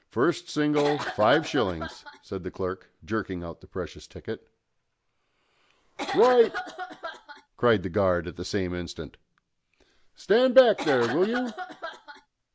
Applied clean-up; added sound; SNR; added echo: none; Cough; 8 dB; none.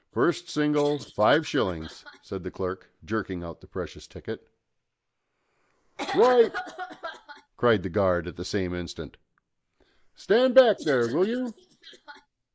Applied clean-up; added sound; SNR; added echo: neural mask model Resemble Enhance denoiser.